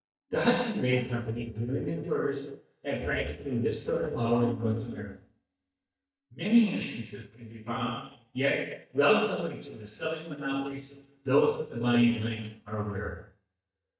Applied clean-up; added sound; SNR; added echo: neural mask model DeepFilterNet 3.